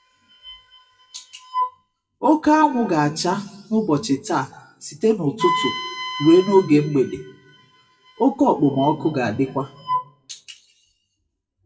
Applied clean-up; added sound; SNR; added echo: classical method WPE with log-MMSE.